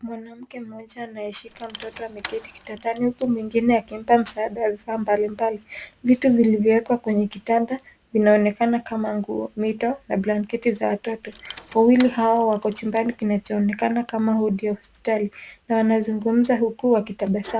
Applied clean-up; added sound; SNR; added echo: none; Rattle / Keys jangling; 18 dB; none.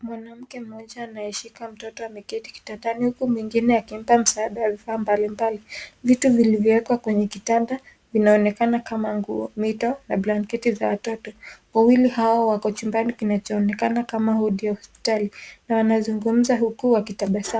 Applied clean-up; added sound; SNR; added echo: none; none; none; none.